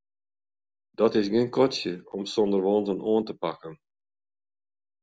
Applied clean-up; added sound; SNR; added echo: none; none; none; none.